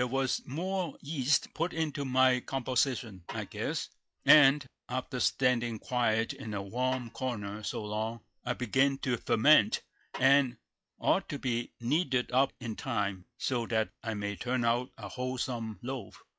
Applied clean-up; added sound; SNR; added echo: classical method log-MMSE.